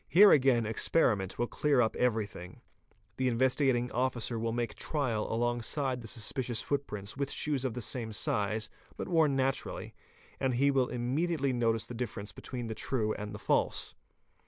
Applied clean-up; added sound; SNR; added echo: none; none; none; none.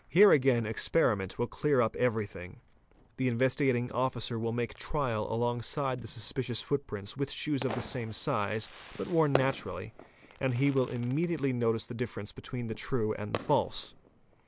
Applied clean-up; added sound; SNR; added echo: none; Fireworks; 15 dB; none.